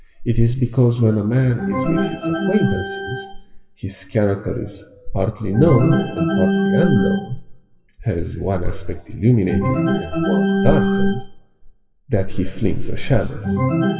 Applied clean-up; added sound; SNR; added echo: classical method WPE with log-MMSE.